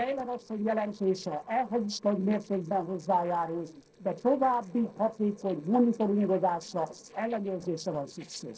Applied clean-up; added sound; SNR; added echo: neural separator model SepFormer DNS4.